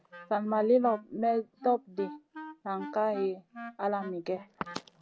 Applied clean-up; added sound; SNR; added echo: none; Wind instrument, woodwind instrument; 15 dB; none.